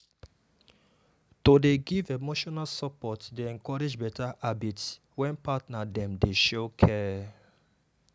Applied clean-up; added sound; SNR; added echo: none; none; none; none.